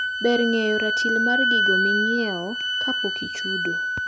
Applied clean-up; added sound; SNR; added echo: none; Wind instrument, woodwind instrument; -3 dB; none.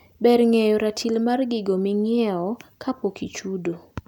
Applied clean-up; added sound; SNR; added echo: none; none; none; none.